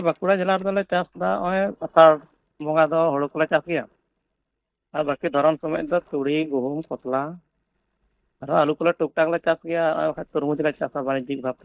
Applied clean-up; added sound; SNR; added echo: neural mask model DeepFilterNet 3.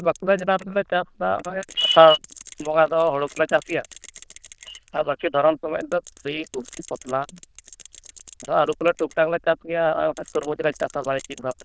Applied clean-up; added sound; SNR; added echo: neural diffusion model UNIVERSE++.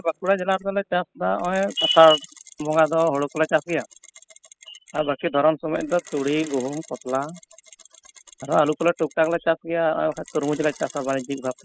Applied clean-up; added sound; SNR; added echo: classical method spectral subtraction.